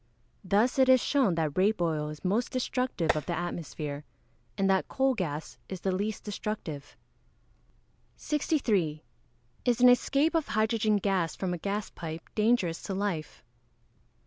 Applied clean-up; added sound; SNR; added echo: none; Tap; 6 dB; none.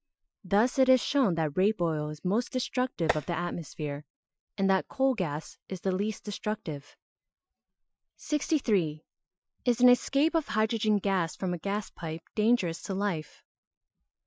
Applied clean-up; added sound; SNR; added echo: classical method Wiener filter.